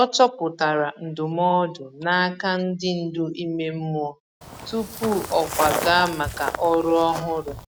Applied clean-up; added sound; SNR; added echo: none; Walk, footsteps; 8 dB; none.